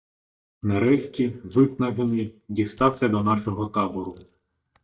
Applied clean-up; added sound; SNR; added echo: neural mask model DeepFilterNet 3.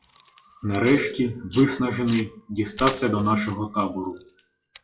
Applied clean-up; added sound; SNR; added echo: classical method WPE with log-MMSE.